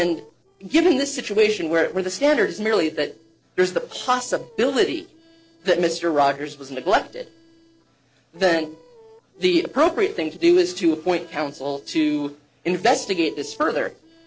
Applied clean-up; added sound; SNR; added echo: neural separator model SepFormer DNS4.